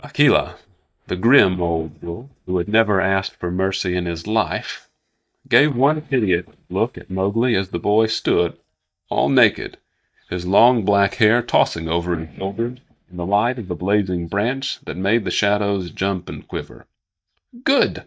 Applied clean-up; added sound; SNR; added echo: neural mask model DeepFilterNet 3.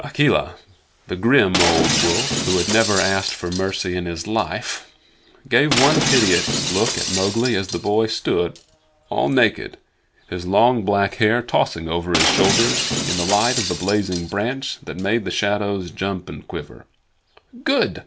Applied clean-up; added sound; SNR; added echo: none; Shatter; 3 dB; none.